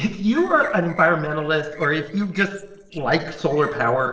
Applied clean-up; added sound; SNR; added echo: neural separator model SepFormer DNS4.